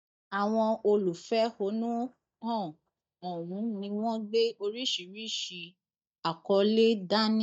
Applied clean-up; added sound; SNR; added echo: neural mask model DeepFilterNet 3.